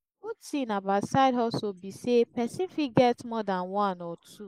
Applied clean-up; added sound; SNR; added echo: neural mask model Resemble Enhance denoiser.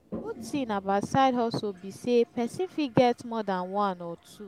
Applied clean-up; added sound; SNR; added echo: none; Toilet flush; 20 dB; none.